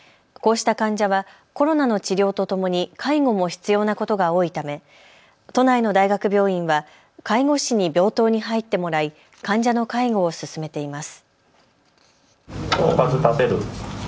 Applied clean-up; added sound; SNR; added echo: none; none; none; none.